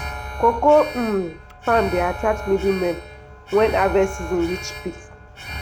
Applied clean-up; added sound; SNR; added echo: none; Alarm; 10 dB; none.